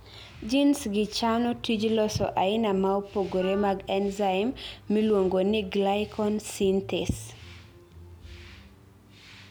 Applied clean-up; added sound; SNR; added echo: none; Wind instrument, woodwind instrument; 20 dB; none.